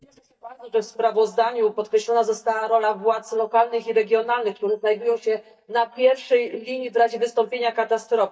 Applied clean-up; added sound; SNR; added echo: neural mask model DeepFilterNet 3.